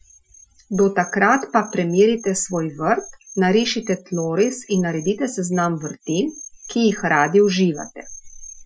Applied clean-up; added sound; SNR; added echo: classical method Wiener filter.